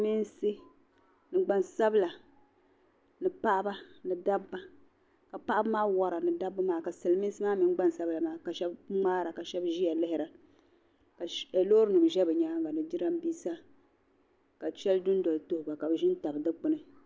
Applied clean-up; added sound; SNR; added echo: none; none; none; none.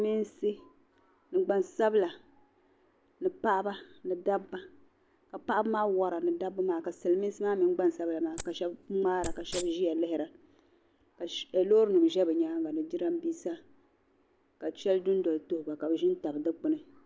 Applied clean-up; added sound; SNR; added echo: none; Wild animals; 10 dB; none.